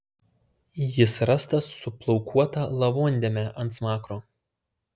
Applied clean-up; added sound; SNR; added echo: none; none; none; none.